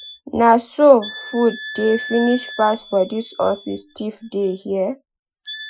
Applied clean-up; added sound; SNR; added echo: classical method Wiener filter.